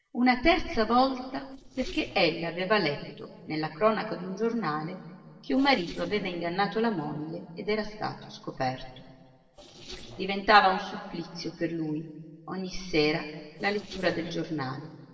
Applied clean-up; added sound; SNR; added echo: neural separator model SepFormer DNS4.